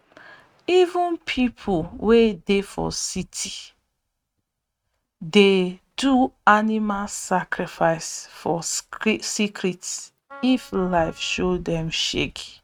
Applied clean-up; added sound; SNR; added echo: neural mask model RNNoise.